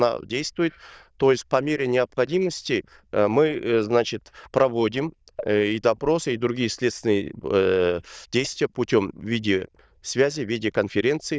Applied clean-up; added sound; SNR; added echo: neural diffusion model UNIVERSE++.